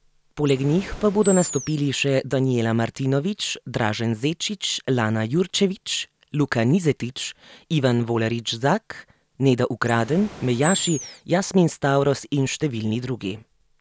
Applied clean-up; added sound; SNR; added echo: none; Animal; 11 dB; none.